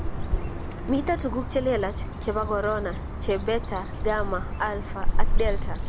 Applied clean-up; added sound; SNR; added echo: none; Bird; -3 dB; none.